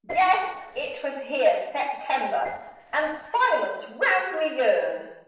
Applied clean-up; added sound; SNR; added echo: neural separator model SepFormer DNS4.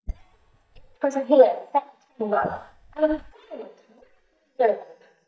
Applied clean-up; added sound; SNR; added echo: neural mask model DeepFilterNet 3.